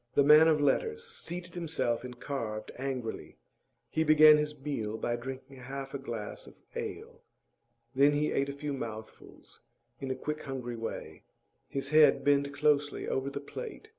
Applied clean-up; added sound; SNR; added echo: none; none; none; none.